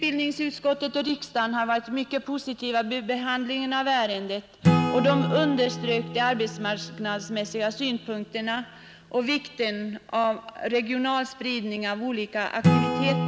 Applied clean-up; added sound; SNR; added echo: none; Acoustic guitar / Strum; 4 dB; none.